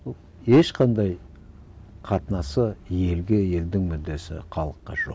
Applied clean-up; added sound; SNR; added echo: none; none; none; none.